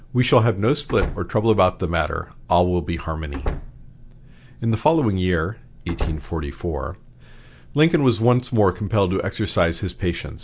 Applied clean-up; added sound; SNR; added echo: none; Slam; 9 dB; none.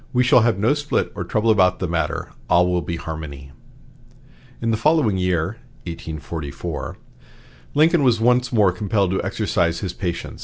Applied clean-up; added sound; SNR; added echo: none; none; none; none.